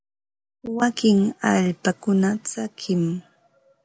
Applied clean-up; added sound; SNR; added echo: none; none; none; none.